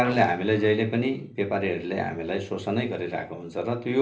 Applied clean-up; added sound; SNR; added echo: neural separator model SepFormer DNS4.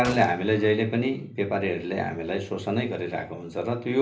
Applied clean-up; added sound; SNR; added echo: none; Gunshot, gunfire; 17 dB; reverberation time 0.3 s.